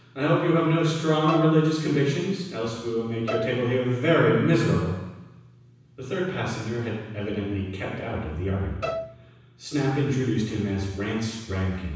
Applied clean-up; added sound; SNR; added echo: none; Bowed string instrument; 9 dB; reverberation time 1.1 s.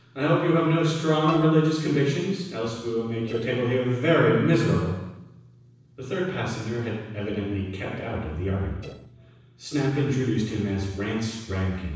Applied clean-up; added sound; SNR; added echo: neural separator model SepFormer DNS4.